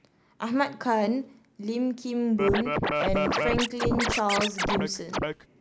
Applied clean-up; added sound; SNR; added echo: none; Scratching (performance technique); -1 dB; none.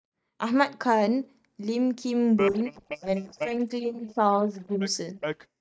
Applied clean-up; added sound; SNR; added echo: neural mask model DeepFilterNet 3.